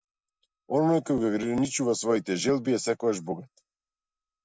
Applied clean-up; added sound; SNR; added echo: neural mask model DeepFilterNet 3.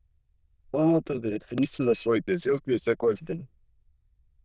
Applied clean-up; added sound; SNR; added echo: neural diffusion model UNIVERSE++.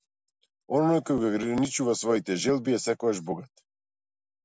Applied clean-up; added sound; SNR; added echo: none; none; none; none.